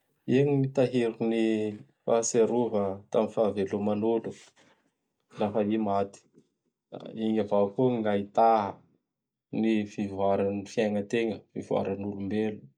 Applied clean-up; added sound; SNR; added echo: none; none; none; none.